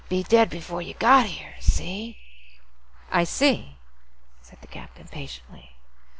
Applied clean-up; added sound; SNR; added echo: none; none; none; none.